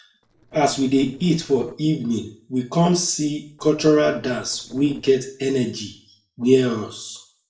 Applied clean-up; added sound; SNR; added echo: neural separator model SepFormer DNS4.